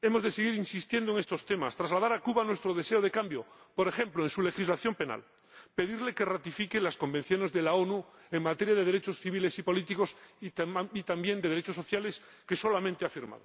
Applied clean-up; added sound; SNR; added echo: none; none; none; none.